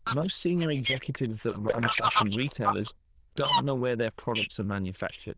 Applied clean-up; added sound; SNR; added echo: neural diffusion model UNIVERSE++.